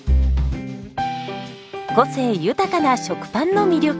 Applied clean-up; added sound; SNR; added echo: none; none; none; none.